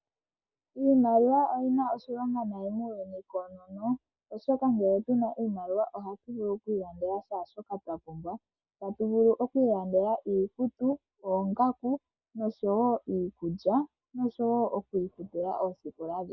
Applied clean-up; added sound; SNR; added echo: none; none; none; none.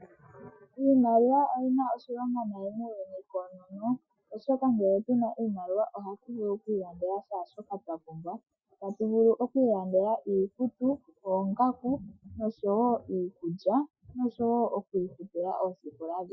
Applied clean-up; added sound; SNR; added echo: classical method Wiener filter.